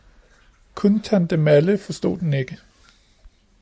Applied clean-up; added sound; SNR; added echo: none; none; none; none.